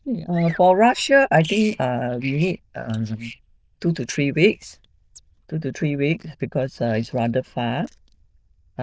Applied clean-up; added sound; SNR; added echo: neural diffusion model UNIVERSE++.